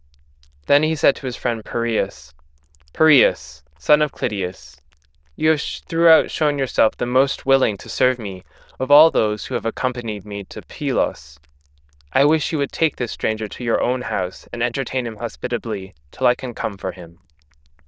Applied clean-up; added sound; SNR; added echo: neural diffusion model UNIVERSE++.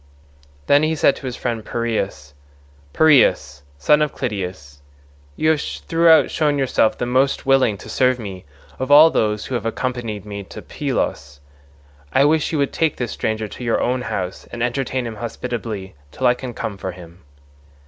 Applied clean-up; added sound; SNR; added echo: none; none; none; none.